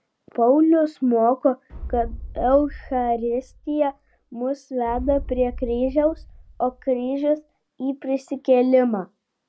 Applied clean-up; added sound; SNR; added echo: none; Boom; 14 dB; none.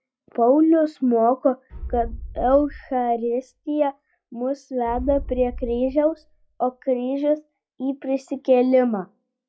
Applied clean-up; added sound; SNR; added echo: classical method log-MMSE.